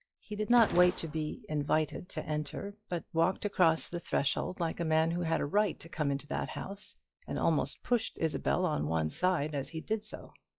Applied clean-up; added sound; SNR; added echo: classical method log-MMSE.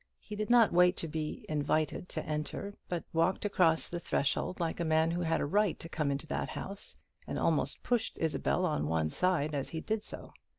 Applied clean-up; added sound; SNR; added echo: none; none; none; none.